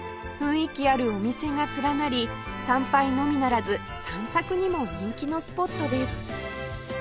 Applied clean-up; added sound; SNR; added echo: none; Trumpet; 14 dB; none.